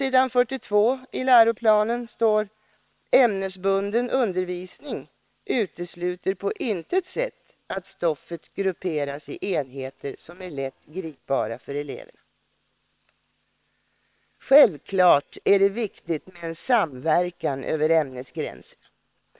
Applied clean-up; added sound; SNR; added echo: neural separator model SepFormer WHAM!.